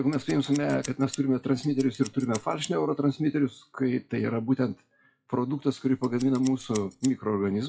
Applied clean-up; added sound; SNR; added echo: classical method WPE with log-MMSE.